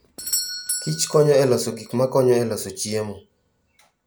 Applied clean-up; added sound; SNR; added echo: none; Doorbell; 12 dB; none.